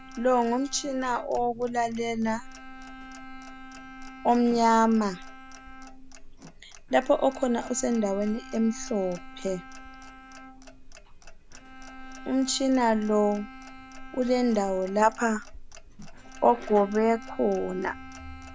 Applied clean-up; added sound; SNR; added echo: none; Bowed string instrument + Clock; 15 dB; none.